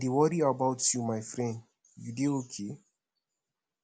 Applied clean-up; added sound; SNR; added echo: none; none; none; none.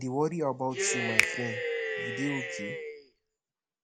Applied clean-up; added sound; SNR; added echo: none; Cheering + Finger snapping; -2 dB; none.